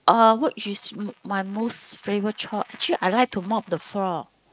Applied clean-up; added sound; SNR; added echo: neural mask model Resemble Enhance denoiser.